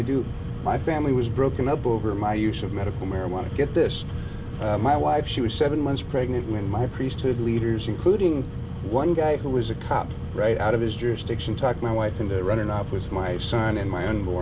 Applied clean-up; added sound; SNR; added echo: none; none; none; none.